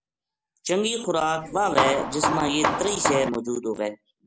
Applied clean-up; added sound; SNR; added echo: none; Hammer; 1 dB; none.